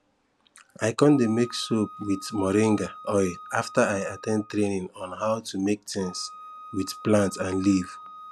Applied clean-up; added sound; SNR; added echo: none; Wind instrument, woodwind instrument; 18 dB; none.